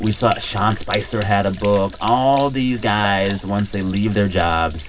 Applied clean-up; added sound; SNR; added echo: none; Sink (filling or washing); 13 dB; reverberation time 0.4 s.